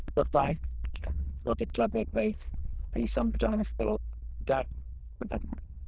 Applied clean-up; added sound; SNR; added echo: neural diffusion model UNIVERSE++.